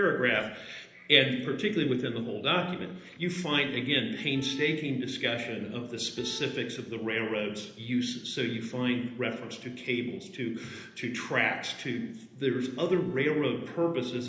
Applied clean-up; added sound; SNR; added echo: neural separator model SepFormer DNS4.